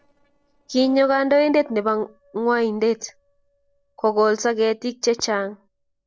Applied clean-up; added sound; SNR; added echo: neural separator model SepFormer DNS4.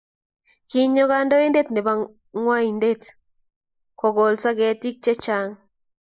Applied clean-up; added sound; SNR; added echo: neural mask model Resemble Enhance denoiser.